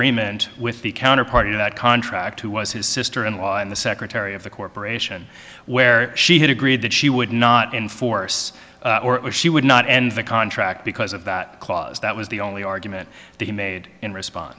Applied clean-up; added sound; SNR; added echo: none; none; none; none.